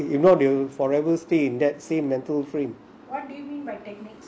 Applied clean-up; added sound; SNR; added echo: none; none; none; none.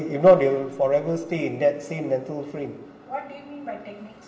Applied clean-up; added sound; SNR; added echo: none; none; none; reverberation time 1.5 s.